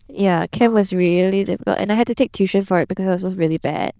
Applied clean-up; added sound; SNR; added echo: neural diffusion model UNIVERSE++.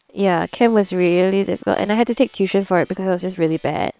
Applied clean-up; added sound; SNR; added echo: neural separator model SepFormer WHAM!.